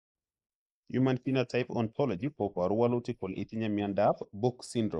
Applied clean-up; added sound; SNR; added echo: neural mask model Resemble Enhance denoiser.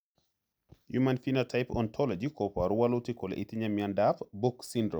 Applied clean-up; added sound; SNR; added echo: none; none; none; none.